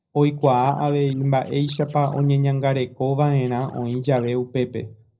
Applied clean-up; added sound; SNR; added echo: neural separator model SepFormer DNS4.